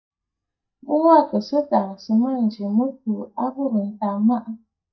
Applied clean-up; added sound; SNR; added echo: neural mask model DeepFilterNet 3.